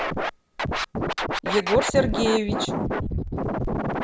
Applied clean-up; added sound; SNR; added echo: none; Scratching (performance technique); -1 dB; none.